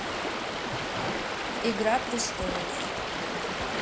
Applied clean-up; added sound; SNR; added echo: none; Stream; -3 dB; none.